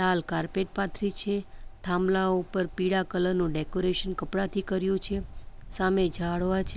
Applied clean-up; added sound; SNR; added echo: none; Ocean; 12 dB; none.